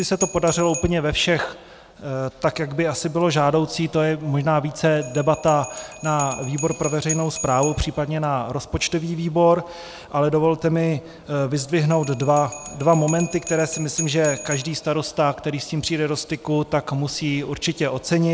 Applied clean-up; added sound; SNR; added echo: none; Bell; 16 dB; none.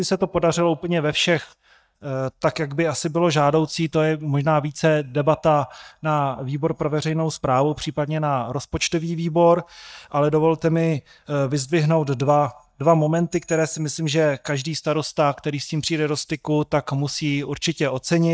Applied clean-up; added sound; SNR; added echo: neural mask model DeepFilterNet 3.